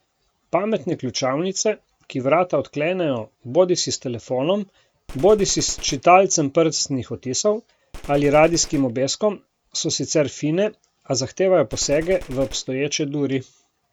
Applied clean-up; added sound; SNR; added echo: none; Gunshot, gunfire; 17 dB; none.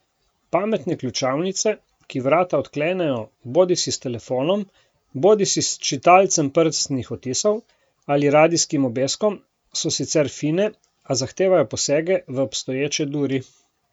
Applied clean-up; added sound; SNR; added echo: none; none; none; none.